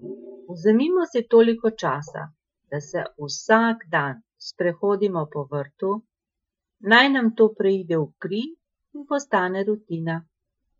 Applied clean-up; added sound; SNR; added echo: classical method Wiener filter.